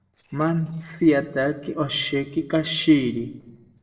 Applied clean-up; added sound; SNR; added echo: neural separator model SepFormer DNS4.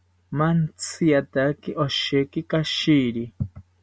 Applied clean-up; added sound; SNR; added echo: none; none; none; none.